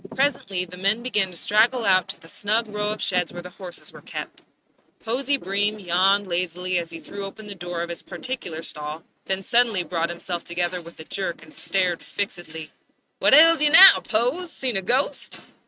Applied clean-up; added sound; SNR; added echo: neural mask model RNNoise.